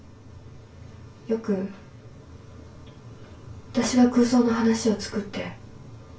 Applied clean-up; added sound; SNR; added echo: none; Snare drum; 14 dB; reverberation time 0.2 s.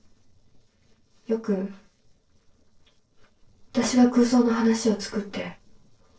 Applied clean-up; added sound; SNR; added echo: neural separator model SepFormer DNS4.